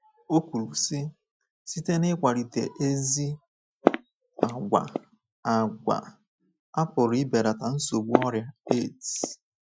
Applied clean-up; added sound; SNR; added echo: classical method Wiener filter.